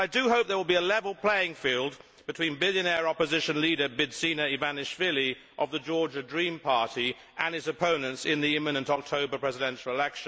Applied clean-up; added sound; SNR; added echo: none; none; none; none.